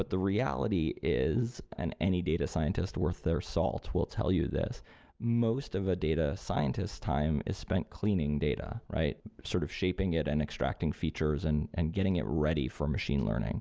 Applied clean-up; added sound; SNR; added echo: none; none; none; none.